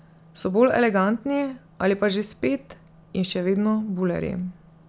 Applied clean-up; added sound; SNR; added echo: none; none; none; none.